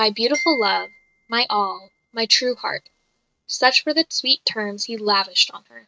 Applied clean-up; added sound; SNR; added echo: neural mask model RNNoise.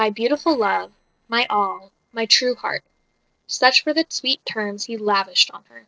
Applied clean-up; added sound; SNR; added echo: neural separator model SepFormer DNS4.